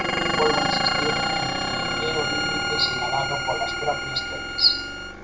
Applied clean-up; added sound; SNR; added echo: none; Dishes, pots, and pans + Bowed string instrument; -2 dB; none.